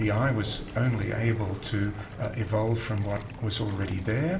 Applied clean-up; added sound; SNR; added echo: none; Waves, surf; 15 dB; reverberation time 0.6 s.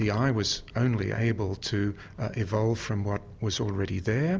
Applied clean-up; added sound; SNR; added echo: none; none; none; none.